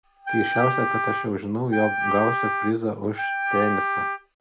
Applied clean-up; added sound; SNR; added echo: none; Wind instrument, woodwind instrument; 0 dB; none.